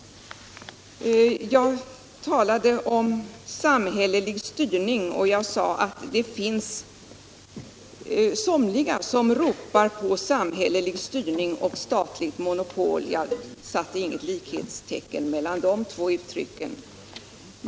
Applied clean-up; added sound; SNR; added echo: none; Cowbell; 13 dB; none.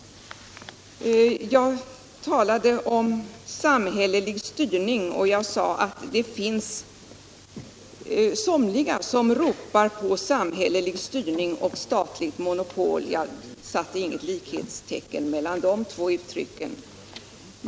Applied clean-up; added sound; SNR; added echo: none; none; none; none.